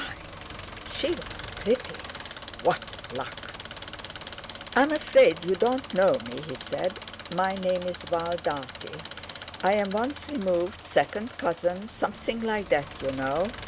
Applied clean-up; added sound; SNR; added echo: none; Engine; 13 dB; none.